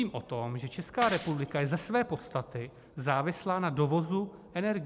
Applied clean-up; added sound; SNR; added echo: none; Shatter / Crushing; 12 dB; none.